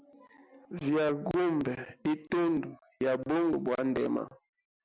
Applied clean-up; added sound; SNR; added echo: none; none; none; none.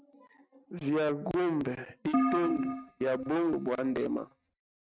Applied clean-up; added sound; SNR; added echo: neural mask model RNNoise.